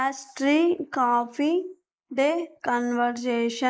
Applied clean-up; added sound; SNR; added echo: neural mask model Resemble Enhance denoiser.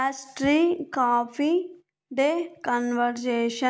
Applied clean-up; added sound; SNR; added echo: none; none; none; none.